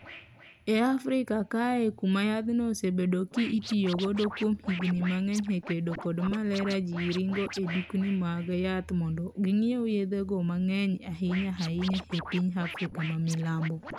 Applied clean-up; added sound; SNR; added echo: none; Scratching (performance technique); 15 dB; none.